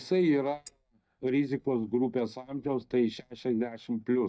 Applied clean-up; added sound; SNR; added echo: neural mask model DeepFilterNet 3.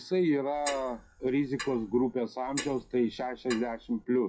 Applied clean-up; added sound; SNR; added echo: classical method WPE with log-MMSE.